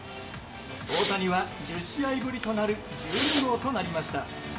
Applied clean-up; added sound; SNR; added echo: none; Respiratory sounds; 7 dB; reverberation time 0.6 s.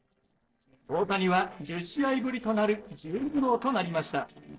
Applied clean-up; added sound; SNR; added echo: neural separator model SepFormer DNS4.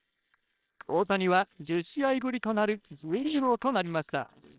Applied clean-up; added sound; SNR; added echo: neural separator model SepFormer WHAMR!.